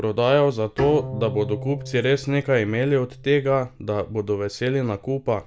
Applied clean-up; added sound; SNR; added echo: none; Bowed string instrument; 14 dB; none.